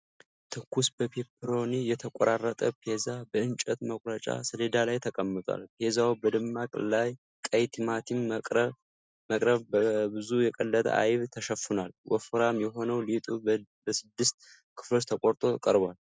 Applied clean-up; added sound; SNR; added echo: none; none; none; none.